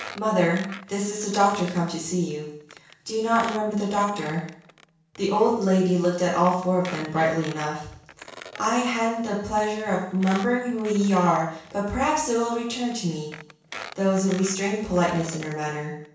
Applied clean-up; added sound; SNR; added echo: none; Squeak; 19 dB; reverberation time 0.7 s.